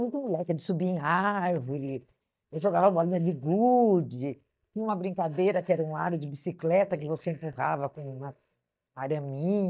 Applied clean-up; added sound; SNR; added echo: neural mask model DeepFilterNet 3.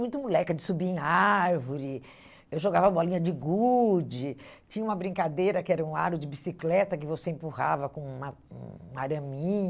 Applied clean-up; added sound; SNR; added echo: none; none; none; none.